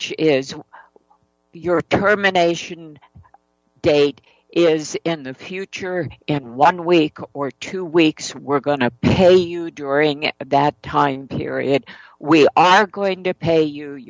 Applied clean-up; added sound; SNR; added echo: none; none; none; none.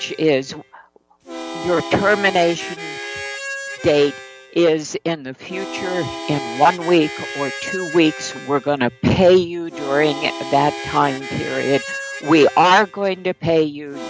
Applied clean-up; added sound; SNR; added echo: none; Harmonica; 12 dB; none.